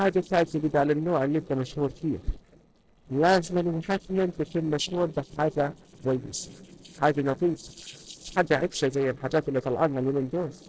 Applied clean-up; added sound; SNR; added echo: neural separator model SepFormer DNS4.